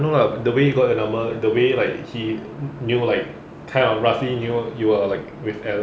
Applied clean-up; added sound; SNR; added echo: none; none; none; none.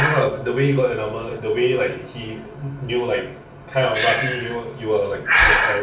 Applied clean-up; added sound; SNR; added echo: none; Breathing; 2 dB; reverberation time 0.3 s.